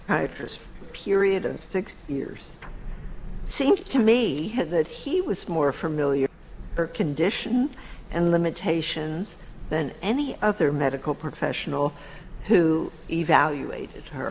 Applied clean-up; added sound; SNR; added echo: none; none; none; none.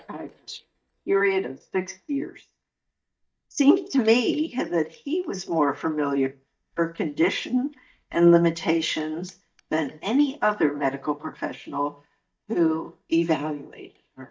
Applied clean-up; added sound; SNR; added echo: neural mask model DeepFilterNet 3.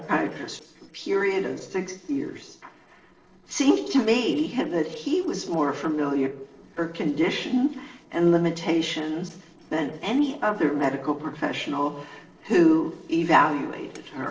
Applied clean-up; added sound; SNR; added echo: neural separator model SepFormer DNS4.